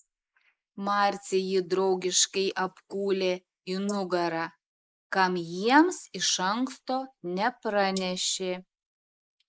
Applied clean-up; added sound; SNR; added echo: neural mask model Resemble Enhance denoiser.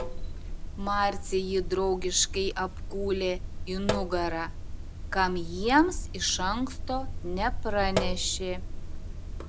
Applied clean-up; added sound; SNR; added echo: none; Sink (filling or washing); 3 dB; none.